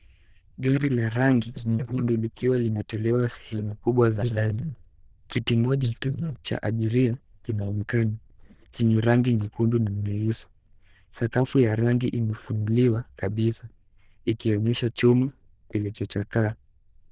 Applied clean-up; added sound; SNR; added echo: neural diffusion model UNIVERSE++.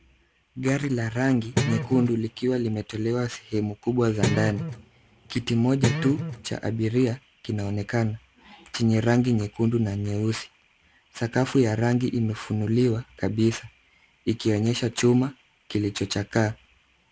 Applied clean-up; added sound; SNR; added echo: none; Guitar; 5 dB; none.